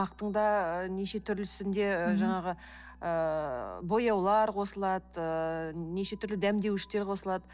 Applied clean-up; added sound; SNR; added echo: none; none; none; none.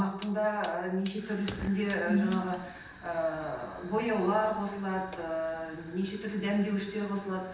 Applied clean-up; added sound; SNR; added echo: none; Fire; 17 dB; reverberation time 0.9 s.